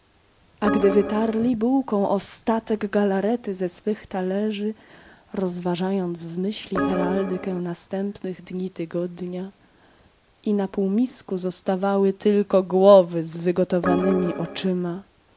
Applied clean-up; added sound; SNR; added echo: none; Organ; 4 dB; none.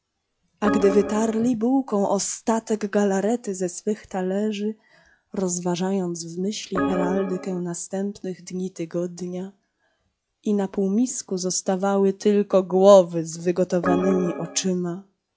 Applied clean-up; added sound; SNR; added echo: classical method log-MMSE.